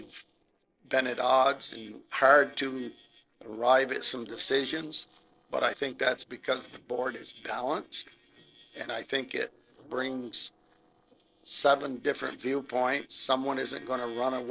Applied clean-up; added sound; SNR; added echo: neural separator model SepFormer DNS4.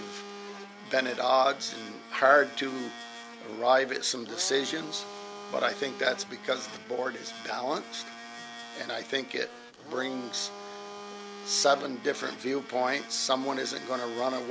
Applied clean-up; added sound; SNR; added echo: none; Domestic sounds, home sounds; 13 dB; none.